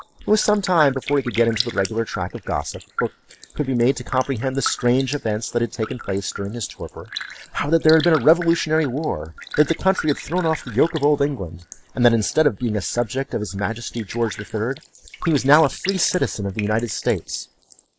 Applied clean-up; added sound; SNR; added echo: neural mask model Resemble Enhance denoiser.